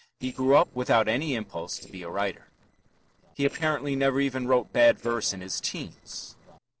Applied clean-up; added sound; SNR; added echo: neural separator model SepFormer DNS4.